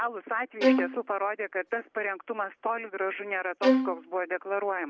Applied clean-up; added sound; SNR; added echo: none; Bowed string instrument; -3 dB; none.